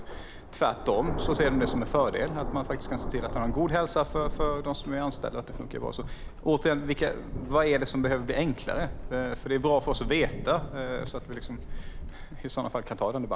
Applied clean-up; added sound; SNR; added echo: none; Thunder; 6 dB; none.